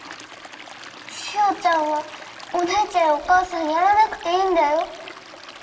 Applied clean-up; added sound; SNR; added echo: none; Stream; 18 dB; reverberation time 2.4 s.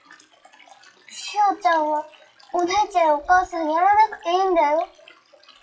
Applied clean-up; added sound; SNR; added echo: classical method WPE with log-MMSE.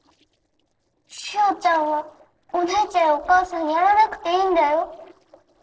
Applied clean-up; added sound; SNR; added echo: neural separator model SepFormer DNS4.